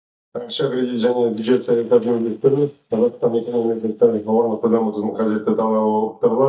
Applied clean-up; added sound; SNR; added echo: neural mask model DeepFilterNet 3.